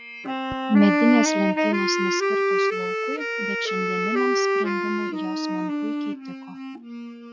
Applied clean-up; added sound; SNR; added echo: classical method log-MMSE.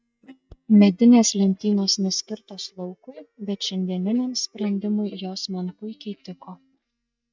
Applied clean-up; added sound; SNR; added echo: neural mask model DeepFilterNet 3.